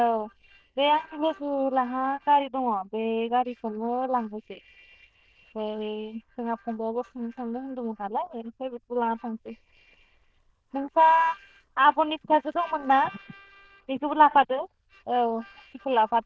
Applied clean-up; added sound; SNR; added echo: neural diffusion model UNIVERSE++.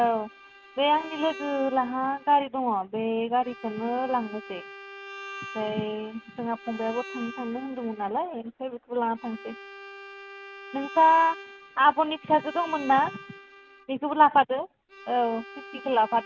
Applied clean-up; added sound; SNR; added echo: none; Bowed string instrument; 17 dB; none.